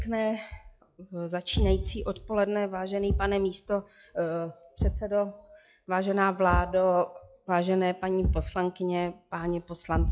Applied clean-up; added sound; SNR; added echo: classical method log-MMSE.